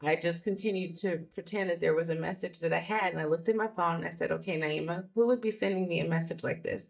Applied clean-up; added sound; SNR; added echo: neural mask model DeepFilterNet 3.